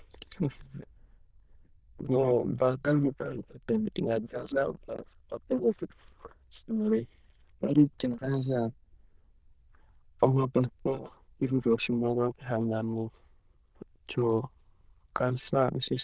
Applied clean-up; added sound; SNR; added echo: neural diffusion model UNIVERSE++.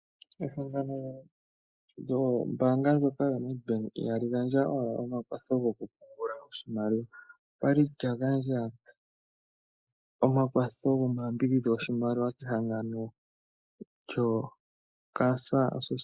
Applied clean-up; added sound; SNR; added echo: neural mask model Resemble Enhance denoiser.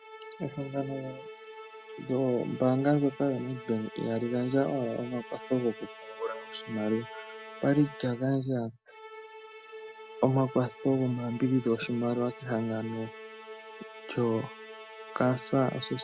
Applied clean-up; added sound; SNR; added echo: none; Musical instrument; 15 dB; none.